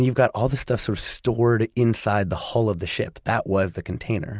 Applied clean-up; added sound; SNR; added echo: none; none; none; none.